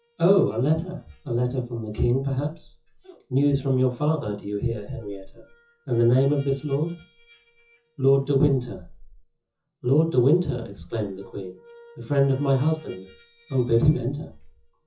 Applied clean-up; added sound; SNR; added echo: classical method WPE with log-MMSE.